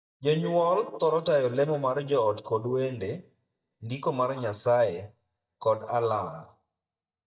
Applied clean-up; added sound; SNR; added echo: neural mask model DeepFilterNet 3.